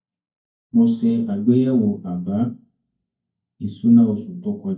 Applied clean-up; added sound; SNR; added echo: neural mask model DeepFilterNet 3.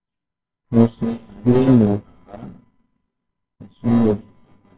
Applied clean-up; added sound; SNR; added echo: neural separator model SepFormer WHAMR!.